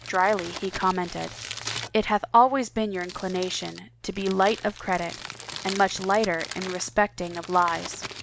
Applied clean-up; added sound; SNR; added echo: none; Crumpling, crinkling; 13 dB; none.